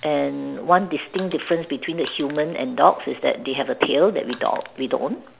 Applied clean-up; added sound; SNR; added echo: none; Crushing; 18 dB; none.